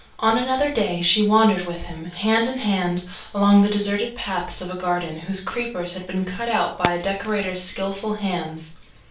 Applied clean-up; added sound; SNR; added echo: none; Fireworks; 19 dB; reverberation time 0.3 s.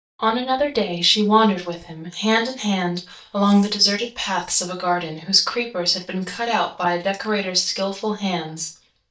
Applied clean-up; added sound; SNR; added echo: neural mask model DeepFilterNet 3.